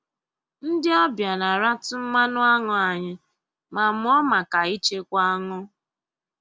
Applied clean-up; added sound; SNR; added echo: none; none; none; none.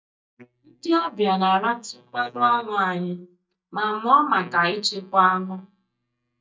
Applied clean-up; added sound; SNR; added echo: neural mask model DeepFilterNet 3.